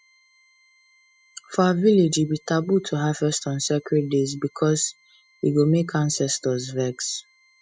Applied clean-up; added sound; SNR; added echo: classical method spectral subtraction.